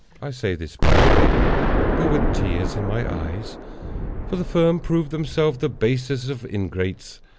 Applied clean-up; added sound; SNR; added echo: none; Explosion; -3 dB; none.